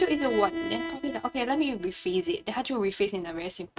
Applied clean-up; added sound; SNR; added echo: neural mask model RNNoise.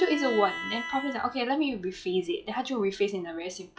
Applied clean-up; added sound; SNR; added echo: classical method log-MMSE.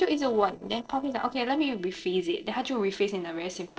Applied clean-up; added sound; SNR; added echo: neural separator model SepFormer DNS4.